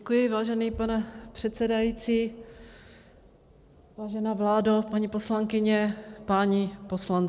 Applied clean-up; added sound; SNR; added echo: none; none; none; none.